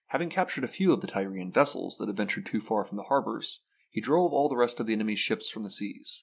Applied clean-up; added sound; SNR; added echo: none; none; none; none.